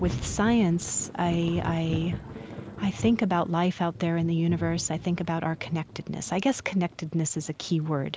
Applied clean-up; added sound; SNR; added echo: none; Thunder / Rain; 11 dB; none.